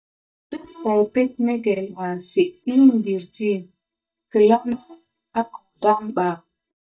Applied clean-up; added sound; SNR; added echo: neural mask model DeepFilterNet 3.